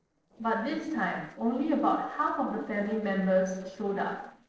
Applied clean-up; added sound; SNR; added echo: neural separator model SepFormer DNS4.